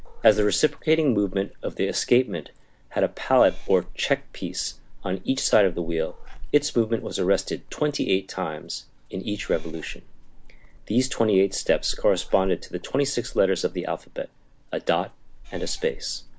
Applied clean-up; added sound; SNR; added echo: none; Meow / Purr; 11 dB; none.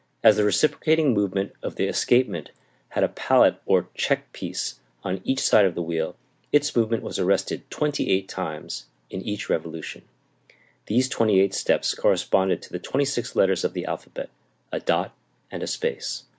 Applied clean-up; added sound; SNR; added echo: none; none; none; none.